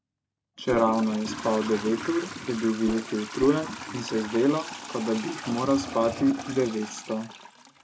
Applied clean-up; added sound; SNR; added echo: none; Trickle, dribble / Toilet flush + Whoosh, swoosh, swish; 11 dB; none.